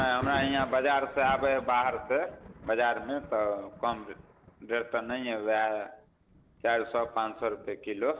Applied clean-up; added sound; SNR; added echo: none; Thunder; 16 dB; none.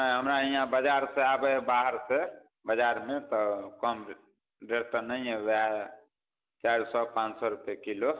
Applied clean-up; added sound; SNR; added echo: none; none; none; none.